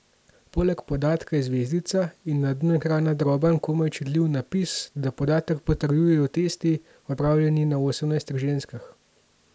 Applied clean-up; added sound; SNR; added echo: none; none; none; none.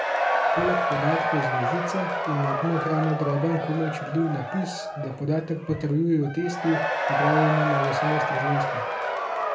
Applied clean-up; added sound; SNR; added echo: none; Crowd / Cheering; 0 dB; reverberation time 0.3 s.